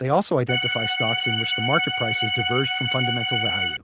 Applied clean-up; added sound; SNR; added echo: none; Organ; -1 dB; none.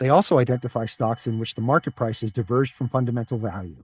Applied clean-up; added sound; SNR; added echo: neural mask model DeepFilterNet 3.